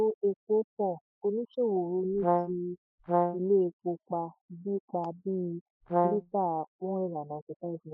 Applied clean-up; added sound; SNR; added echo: classical method Wiener filter.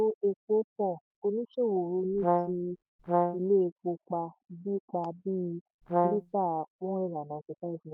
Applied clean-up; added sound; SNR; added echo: none; Brass instrument; -2 dB; none.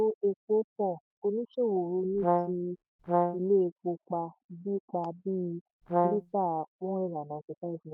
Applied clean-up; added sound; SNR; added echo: neural mask model RNNoise.